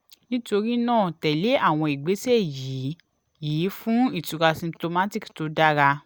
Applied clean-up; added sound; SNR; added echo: none; none; none; none.